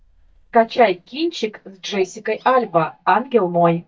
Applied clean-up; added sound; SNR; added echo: neural mask model DeepFilterNet 3.